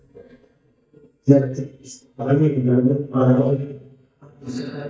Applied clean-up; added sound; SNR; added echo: neural mask model DeepFilterNet 3.